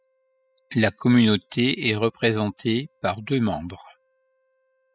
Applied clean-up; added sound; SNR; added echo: classical method spectral subtraction.